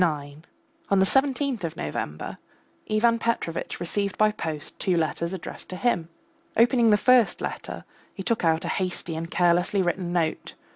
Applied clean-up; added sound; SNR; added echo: none; none; none; none.